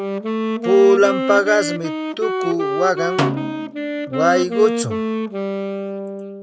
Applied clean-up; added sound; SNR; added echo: none; Snare drum + Wind instrument, woodwind instrument; 2 dB; none.